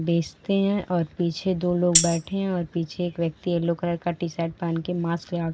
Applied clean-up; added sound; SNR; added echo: none; Tambourine; 1 dB; none.